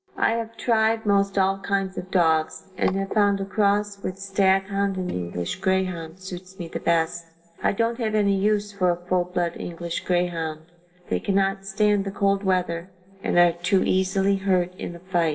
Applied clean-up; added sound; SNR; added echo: neural separator model SepFormer DNS4.